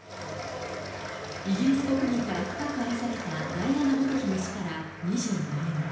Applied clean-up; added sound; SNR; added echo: none; none; none; reverberation time 0.9 s.